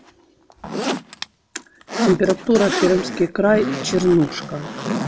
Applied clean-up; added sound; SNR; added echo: none; Zipper (clothing); 6 dB; reverberation time 0.5 s.